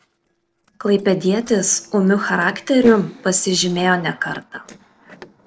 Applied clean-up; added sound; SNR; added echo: neural separator model SepFormer DNS4.